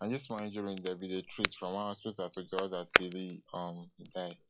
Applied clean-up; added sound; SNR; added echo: classical method log-MMSE.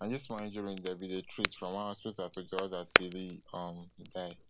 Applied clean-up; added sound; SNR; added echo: none; Crackle; -2 dB; none.